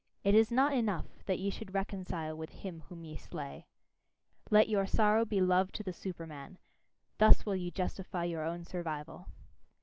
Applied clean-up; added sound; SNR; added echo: none; none; none; none.